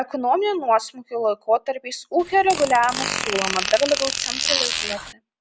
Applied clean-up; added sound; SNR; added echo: none; Fart; 3 dB; none.